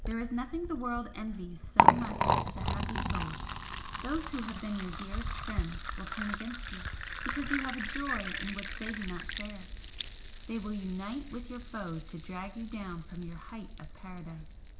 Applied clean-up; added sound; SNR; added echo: none; Liquid; -4 dB; reverberation time 0.9 s.